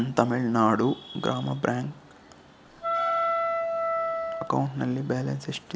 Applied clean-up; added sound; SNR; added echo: none; Wind instrument, woodwind instrument; -1 dB; none.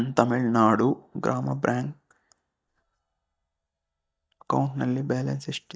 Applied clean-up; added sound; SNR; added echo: neural mask model DeepFilterNet 3.